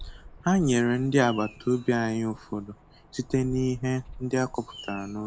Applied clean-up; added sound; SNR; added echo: none; Bird vocalization, bird call, bird song; 18 dB; none.